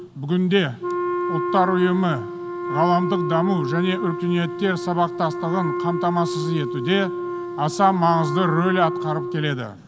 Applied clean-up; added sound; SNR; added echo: none; Wind instrument, woodwind instrument; 5 dB; none.